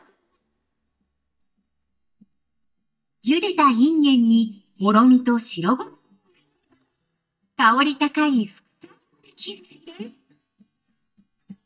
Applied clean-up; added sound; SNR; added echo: neural mask model DeepFilterNet 3.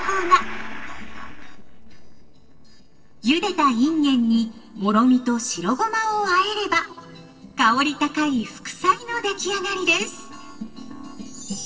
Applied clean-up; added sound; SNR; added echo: neural separator model SepFormer DNS4.